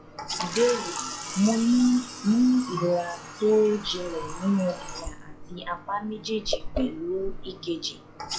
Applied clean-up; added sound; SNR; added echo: classical method log-MMSE.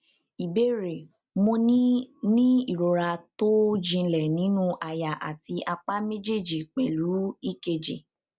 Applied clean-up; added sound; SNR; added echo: none; none; none; none.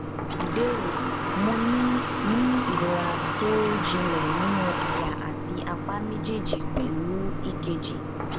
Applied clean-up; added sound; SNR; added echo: none; Water tap, faucet / Water; -1 dB; none.